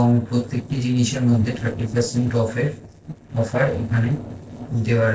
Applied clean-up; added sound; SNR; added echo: neural separator model SepFormer DNS4.